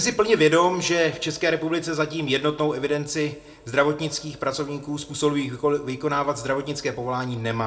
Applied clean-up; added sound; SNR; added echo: none; none; none; reverberation time 0.4 s.